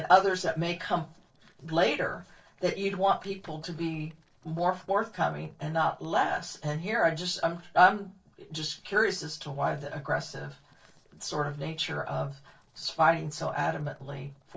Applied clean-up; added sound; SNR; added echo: neural separator model SepFormer DNS4.